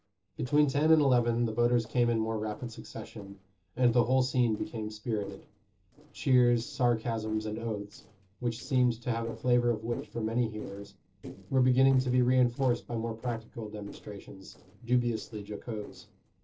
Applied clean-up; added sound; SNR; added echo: neural separator model SepFormer DNS4.